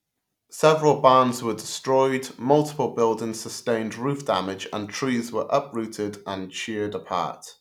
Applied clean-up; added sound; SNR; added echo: none; none; none; none.